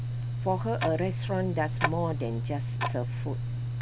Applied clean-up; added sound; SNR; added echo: none; Tick-tock; -1 dB; none.